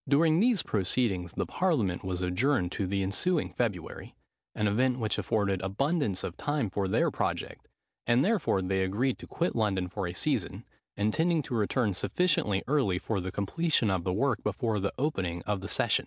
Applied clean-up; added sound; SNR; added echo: none; none; none; none.